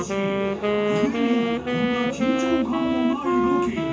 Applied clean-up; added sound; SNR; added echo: none; Wind instrument, woodwind instrument; -2 dB; reverberation time 0.6 s.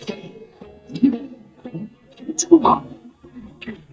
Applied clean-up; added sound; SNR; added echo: neural mask model DeepFilterNet 3.